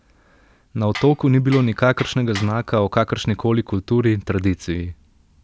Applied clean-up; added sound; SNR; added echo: none; Tools; 15 dB; none.